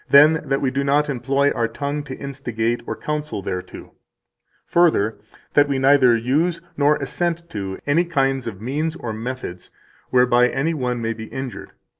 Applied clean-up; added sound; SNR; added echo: none; none; none; none.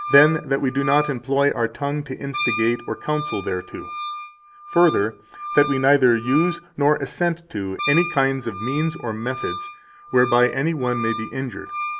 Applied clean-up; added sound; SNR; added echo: none; Wind instrument, woodwind instrument; 9 dB; none.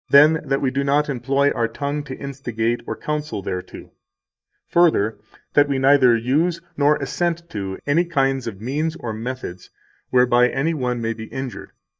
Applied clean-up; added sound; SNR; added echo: neural mask model DeepFilterNet 3.